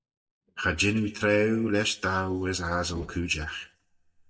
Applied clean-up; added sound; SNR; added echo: neural mask model DeepFilterNet 3.